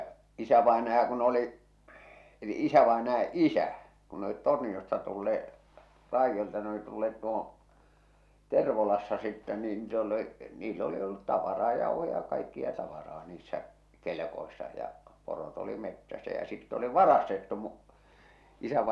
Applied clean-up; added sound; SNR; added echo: none; none; none; none.